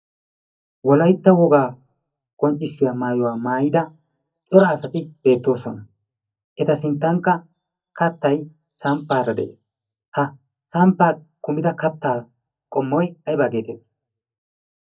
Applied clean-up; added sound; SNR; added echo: neural mask model DeepFilterNet 3.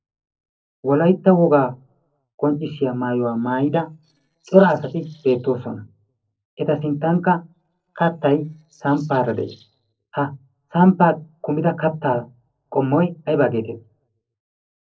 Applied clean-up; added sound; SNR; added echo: neural separator model SepFormer DNS4.